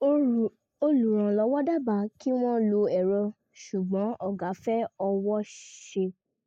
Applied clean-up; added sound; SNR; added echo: neural mask model Resemble Enhance denoiser.